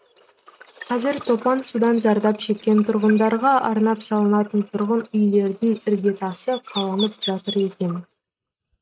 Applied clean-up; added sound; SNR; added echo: neural mask model RNNoise.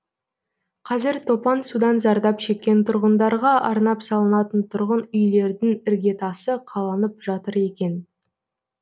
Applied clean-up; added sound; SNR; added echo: none; none; none; none.